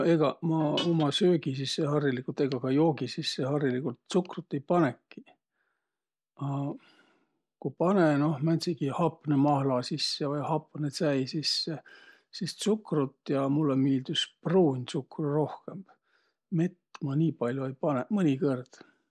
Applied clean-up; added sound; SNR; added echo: none; Guitar; 8 dB; none.